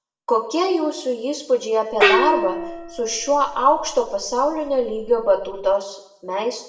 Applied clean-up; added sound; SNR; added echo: none; Gong; 4 dB; reverberation time 0.6 s.